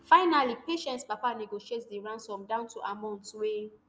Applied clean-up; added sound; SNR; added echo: none; none; none; none.